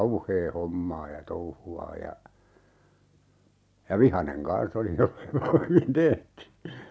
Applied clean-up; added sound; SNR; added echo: none; none; none; none.